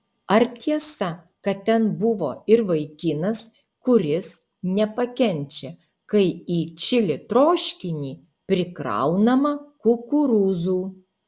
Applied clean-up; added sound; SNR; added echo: none; none; none; none.